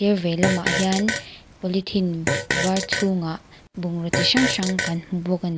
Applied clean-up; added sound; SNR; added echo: none; Fart; 4 dB; none.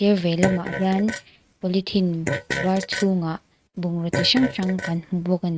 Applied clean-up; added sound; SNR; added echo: neural mask model RNNoise.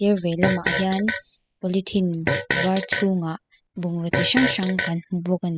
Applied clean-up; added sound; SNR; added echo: classical method spectral subtraction.